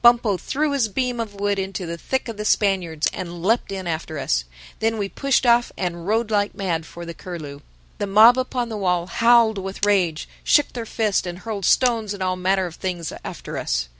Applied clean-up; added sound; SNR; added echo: none; Cutlery, silverware; 14 dB; none.